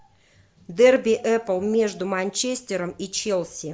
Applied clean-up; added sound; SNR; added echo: none; none; none; none.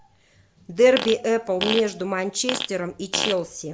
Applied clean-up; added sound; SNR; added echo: none; Fart; 7 dB; none.